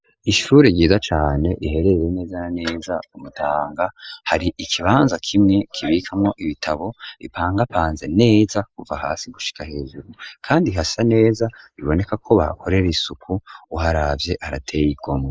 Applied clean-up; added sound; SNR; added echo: neural mask model Resemble Enhance denoiser.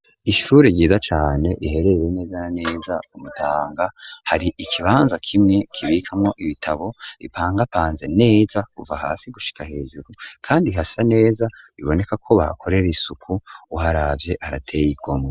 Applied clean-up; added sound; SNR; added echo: none; none; none; none.